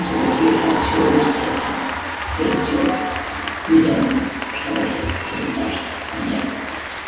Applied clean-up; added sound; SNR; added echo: none; Applause / Cheering; 5 dB; reverberation time 1.1 s.